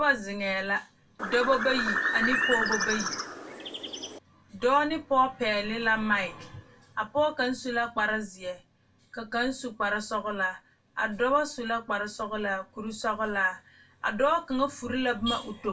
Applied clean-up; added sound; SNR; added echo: none; Bird; 1 dB; reverberation time 0.2 s.